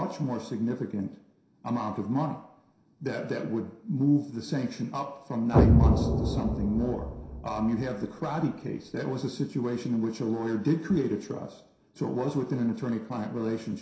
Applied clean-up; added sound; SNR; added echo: none; Explosion; -4 dB; reverberation time 0.7 s.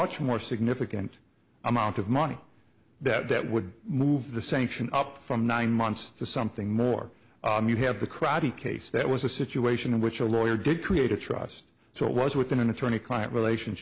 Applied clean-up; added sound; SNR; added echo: none; none; none; none.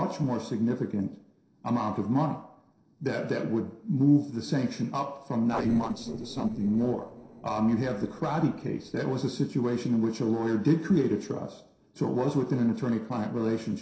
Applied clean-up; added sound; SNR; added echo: neural separator model SepFormer DNS4.